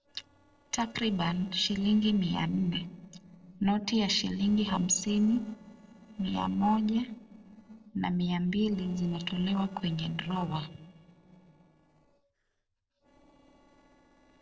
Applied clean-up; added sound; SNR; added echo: neural separator model SepFormer DNS4.